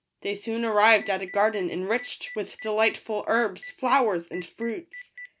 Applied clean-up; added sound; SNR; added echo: none; Telephone; 18 dB; none.